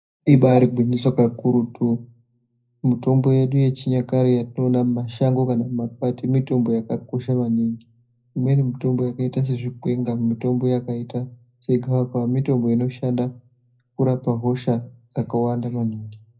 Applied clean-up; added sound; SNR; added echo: none; none; none; reverberation time 0.3 s.